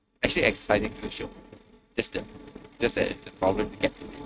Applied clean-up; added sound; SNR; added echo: neural mask model RNNoise.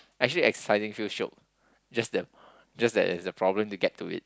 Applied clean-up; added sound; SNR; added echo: none; none; none; none.